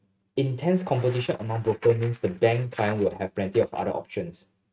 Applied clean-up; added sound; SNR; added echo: neural mask model RNNoise.